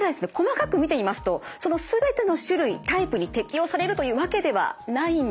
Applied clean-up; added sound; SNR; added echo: none; none; none; none.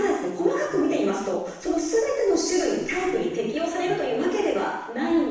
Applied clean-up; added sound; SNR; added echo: neural separator model SepFormer DNS4.